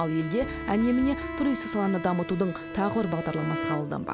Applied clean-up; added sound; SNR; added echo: none; Bowed string instrument; 8 dB; none.